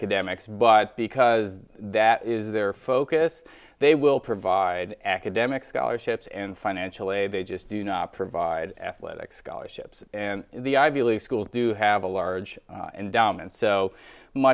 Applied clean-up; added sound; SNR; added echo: none; none; none; none.